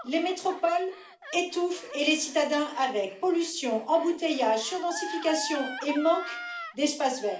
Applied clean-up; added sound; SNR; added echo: none; Gasp; 14 dB; reverberation time 0.4 s.